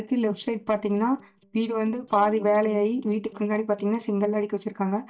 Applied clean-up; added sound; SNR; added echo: neural mask model DeepFilterNet 3.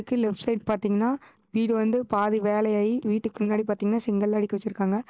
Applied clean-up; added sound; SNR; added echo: none; none; none; none.